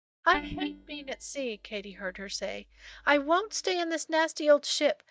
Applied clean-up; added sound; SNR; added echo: neural mask model DeepFilterNet 3.